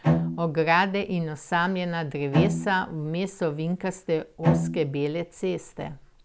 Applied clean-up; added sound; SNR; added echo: none; Bowed string instrument; 0 dB; none.